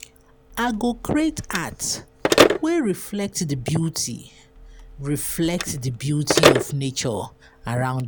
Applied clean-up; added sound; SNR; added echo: none; Telephone; 0 dB; none.